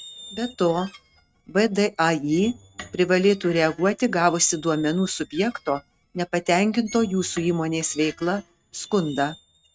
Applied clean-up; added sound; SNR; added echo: neural mask model RNNoise.